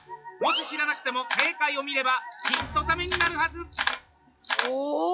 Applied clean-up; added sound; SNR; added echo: classical method log-MMSE.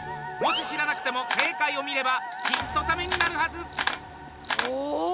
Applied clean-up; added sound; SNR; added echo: none; Camera; 6 dB; none.